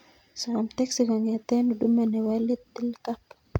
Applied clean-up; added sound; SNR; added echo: none; none; none; none.